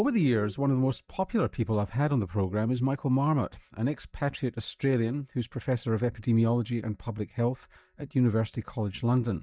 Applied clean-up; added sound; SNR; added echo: neural mask model DeepFilterNet 3.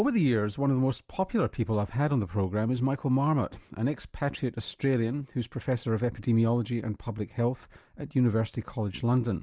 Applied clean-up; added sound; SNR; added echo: none; none; none; none.